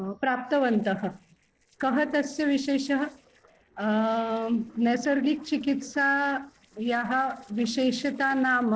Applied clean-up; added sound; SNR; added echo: neural separator model SepFormer DNS4.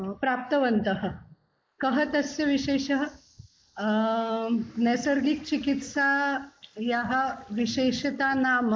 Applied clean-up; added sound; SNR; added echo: neural mask model Resemble Enhance denoiser.